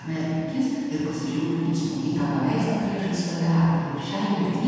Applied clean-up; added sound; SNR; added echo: none; none; none; reverberation time 2.1 s.